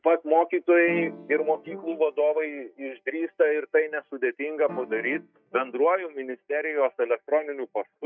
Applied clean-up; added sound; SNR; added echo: neural mask model DeepFilterNet 3.